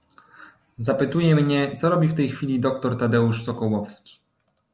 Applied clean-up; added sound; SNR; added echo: none; none; none; none.